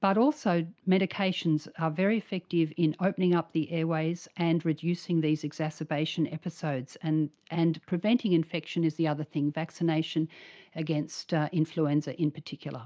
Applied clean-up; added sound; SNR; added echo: none; none; none; none.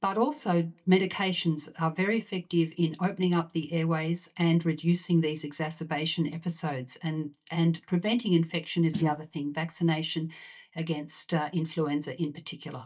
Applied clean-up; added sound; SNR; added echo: neural mask model DeepFilterNet 3.